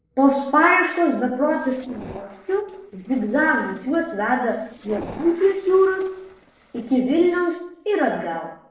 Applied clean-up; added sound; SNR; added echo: neural separator model SepFormer DNS4.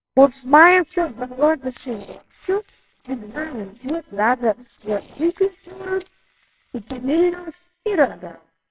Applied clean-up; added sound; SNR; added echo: neural separator model SepFormer WHAMR!.